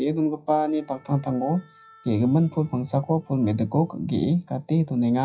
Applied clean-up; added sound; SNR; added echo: classical method WPE with log-MMSE.